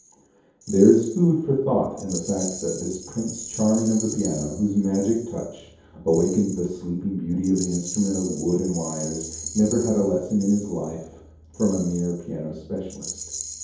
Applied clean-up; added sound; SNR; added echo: none; Rattle; 14 dB; reverberation time 0.7 s.